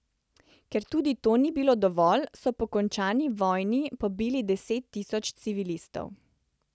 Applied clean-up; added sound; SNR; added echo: none; none; none; none.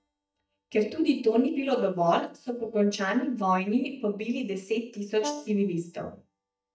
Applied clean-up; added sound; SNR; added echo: neural mask model DeepFilterNet 3.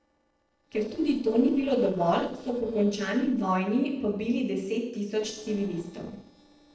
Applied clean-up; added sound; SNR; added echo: neural separator model SepFormer DNS4.